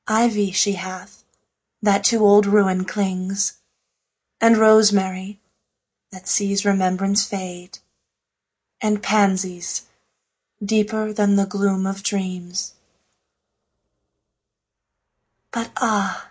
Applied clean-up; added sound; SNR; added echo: neural mask model Resemble Enhance denoiser.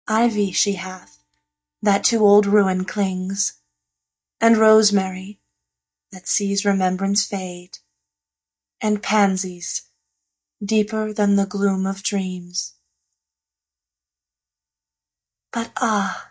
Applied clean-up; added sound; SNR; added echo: neural mask model DeepFilterNet 3.